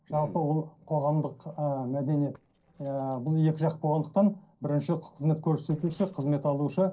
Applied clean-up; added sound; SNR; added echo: neural separator model SepFormer DNS4.